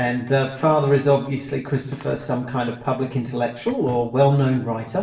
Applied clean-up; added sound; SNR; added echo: neural separator model SepFormer DNS4.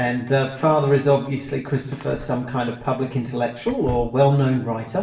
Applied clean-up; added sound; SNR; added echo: none; Door / Car; 17 dB; reverberation time 0.8 s.